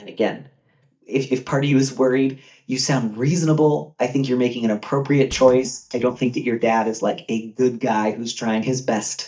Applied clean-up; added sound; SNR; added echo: neural mask model DeepFilterNet 3.